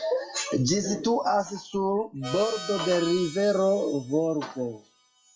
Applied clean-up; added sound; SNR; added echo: classical method WPE with log-MMSE.